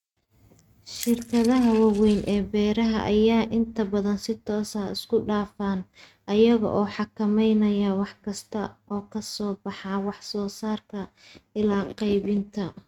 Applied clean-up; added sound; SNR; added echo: neural mask model RNNoise.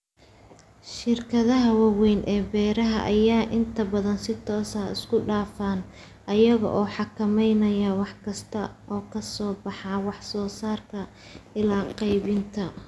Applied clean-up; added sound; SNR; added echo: none; none; none; none.